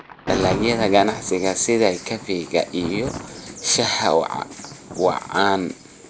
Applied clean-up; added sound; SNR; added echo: none; Thunder; 11 dB; none.